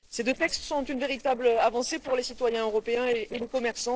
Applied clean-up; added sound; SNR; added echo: neural separator model SepFormer DNS4.